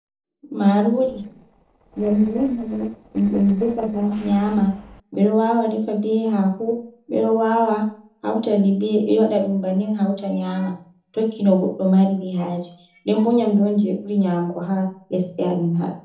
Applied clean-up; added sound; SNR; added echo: neural separator model SepFormer DNS4.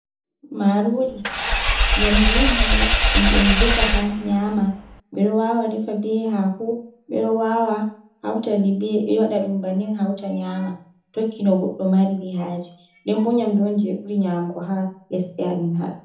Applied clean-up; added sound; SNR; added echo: none; Engine / Vehicle; -3 dB; reverberation time 0.8 s.